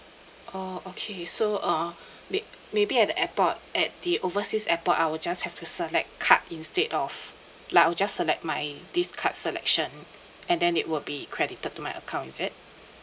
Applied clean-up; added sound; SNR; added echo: none; none; none; none.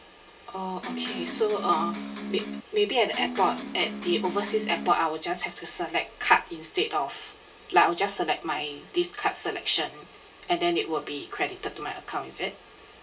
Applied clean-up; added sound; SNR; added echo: none; Electric guitar; 6 dB; reverberation time 0.2 s.